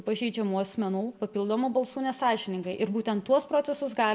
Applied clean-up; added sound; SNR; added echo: none; none; none; reverberation time 1.7 s.